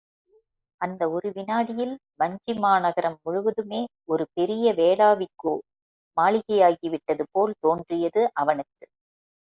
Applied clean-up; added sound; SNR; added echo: neural mask model Resemble Enhance denoiser.